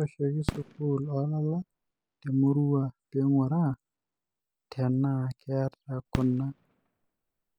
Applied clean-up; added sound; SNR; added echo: none; Fireworks; 10 dB; none.